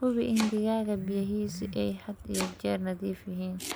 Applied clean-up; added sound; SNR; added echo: none; Domestic sounds, home sounds; 13 dB; none.